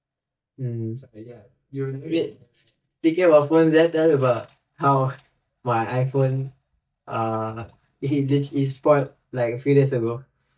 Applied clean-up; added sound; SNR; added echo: neural mask model DeepFilterNet 3.